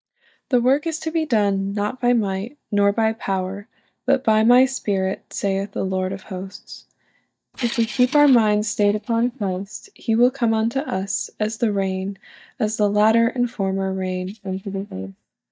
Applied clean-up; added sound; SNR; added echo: neural mask model DeepFilterNet 3.